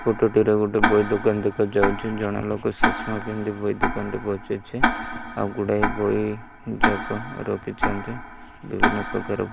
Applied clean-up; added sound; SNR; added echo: none; Tick-tock; 2 dB; none.